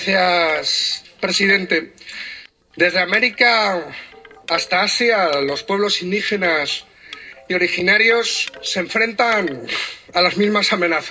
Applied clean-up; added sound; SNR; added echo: neural separator model SepFormer DNS4.